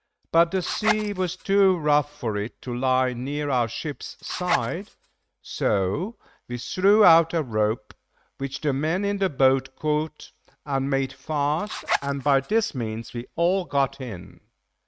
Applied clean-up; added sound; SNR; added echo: neural mask model RNNoise.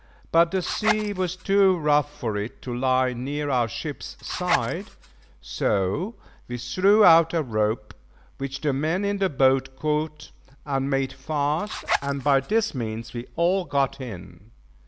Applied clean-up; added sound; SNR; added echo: none; Zipper (clothing); 7 dB; none.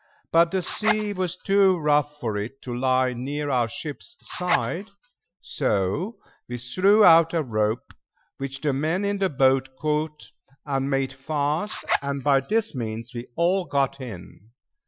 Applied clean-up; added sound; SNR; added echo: classical method Wiener filter.